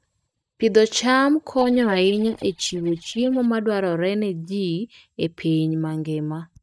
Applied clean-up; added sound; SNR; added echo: neural mask model DeepFilterNet 3.